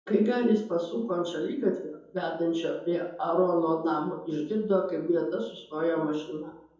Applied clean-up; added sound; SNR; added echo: none; none; none; reverberation time 2.6 s.